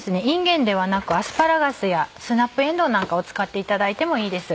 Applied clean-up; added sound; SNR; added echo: none; none; none; none.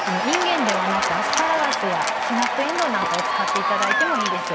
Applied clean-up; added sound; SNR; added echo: none; Applause / Cheering; -4 dB; none.